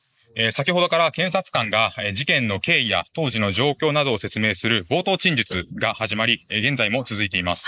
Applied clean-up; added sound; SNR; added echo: neural mask model Resemble Enhance denoiser.